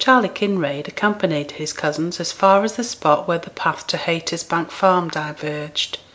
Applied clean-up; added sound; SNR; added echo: none; none; none; none.